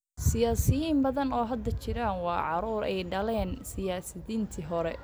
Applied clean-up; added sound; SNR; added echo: none; none; none; none.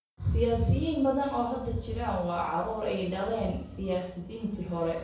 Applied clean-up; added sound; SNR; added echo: none; none; none; reverberation time 0.6 s.